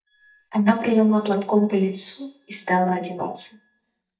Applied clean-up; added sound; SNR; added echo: neural mask model DeepFilterNet 3.